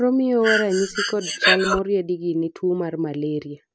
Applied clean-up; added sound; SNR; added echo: none; Breathing; 0 dB; none.